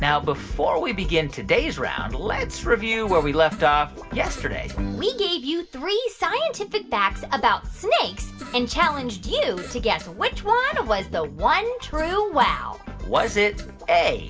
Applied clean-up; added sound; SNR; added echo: none; Fart; 18 dB; reverberation time 0.2 s.